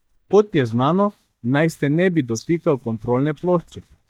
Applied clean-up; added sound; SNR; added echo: neural mask model DeepFilterNet 3.